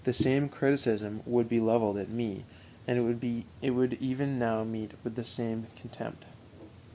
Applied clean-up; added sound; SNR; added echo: none; none; none; none.